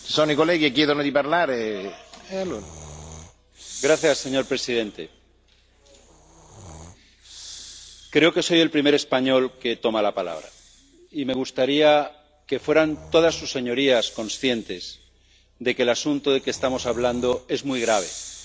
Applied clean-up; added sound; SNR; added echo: none; Breathing; 20 dB; none.